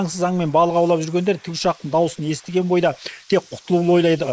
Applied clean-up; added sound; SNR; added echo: neural mask model Resemble Enhance denoiser.